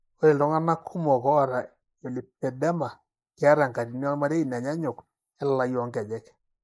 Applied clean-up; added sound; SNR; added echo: neural mask model Resemble Enhance denoiser.